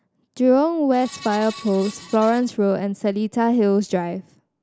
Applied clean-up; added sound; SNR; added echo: none; Screech; 19 dB; none.